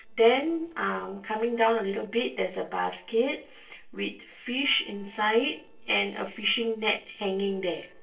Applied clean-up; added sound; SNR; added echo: neural separator model SepFormer DNS4.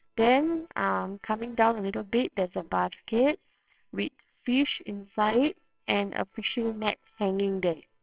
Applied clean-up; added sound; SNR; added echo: neural separator model SepFormer WHAMR!.